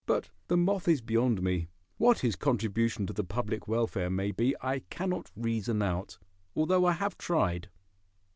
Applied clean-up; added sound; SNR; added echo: none; none; none; none.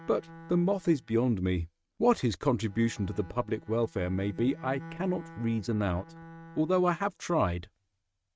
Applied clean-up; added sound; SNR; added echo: neural mask model RNNoise.